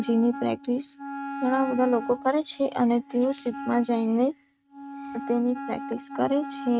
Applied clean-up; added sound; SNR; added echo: neural mask model RNNoise.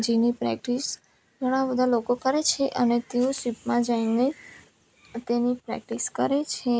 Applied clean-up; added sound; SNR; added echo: none; none; none; none.